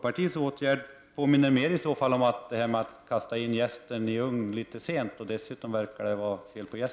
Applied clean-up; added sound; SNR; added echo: none; none; none; none.